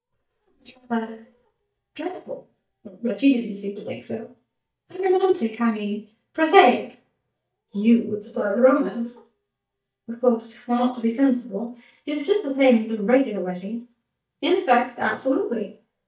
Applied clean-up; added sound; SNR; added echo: neural mask model DeepFilterNet 3.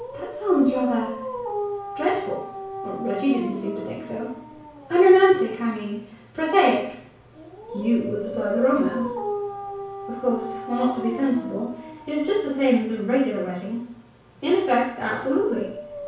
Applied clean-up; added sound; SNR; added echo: none; Dog; 11 dB; reverberation time 0.6 s.